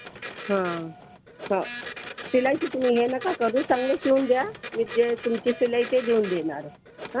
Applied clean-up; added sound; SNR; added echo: none; Printer; 13 dB; none.